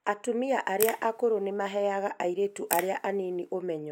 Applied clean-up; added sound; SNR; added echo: none; Crack / Crackle; 10 dB; none.